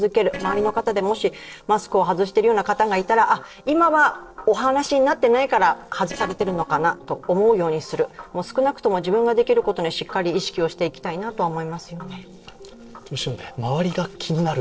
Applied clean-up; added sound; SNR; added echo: neural separator model SepFormer DNS4.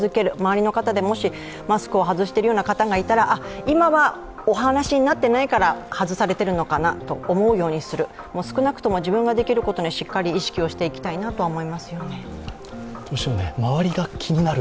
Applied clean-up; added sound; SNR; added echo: none; none; none; none.